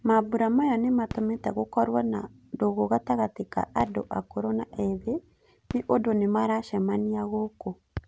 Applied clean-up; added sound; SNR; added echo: none; Fireworks; 20 dB; none.